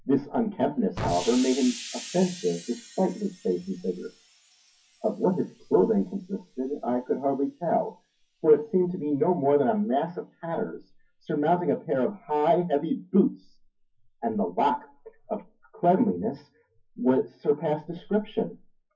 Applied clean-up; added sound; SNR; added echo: classical method WPE with log-MMSE.